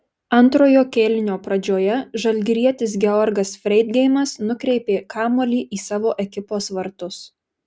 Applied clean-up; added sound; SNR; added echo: none; none; none; none.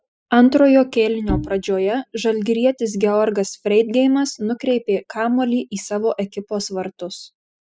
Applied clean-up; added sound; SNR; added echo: classical method spectral subtraction.